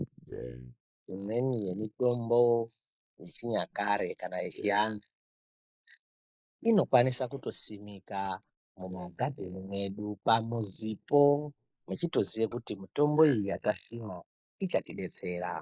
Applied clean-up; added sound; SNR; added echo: neural mask model Resemble Enhance denoiser.